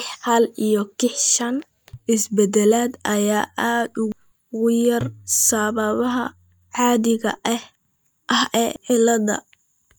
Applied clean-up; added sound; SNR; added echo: neural mask model DeepFilterNet 3.